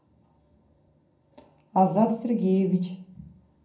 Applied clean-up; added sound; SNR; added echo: none; none; none; reverberation time 0.6 s.